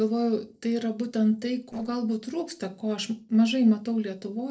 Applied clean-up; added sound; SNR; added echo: neural separator model SepFormer DNS4.